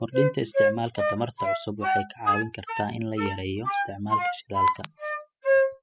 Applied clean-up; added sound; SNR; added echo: classical method spectral subtraction.